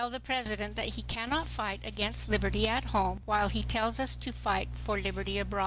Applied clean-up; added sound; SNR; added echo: none; none; none; none.